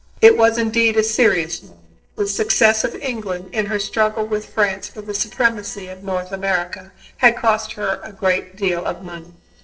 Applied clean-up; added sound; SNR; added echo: neural separator model SepFormer DNS4.